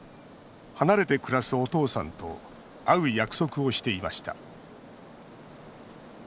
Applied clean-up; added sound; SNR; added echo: none; none; none; none.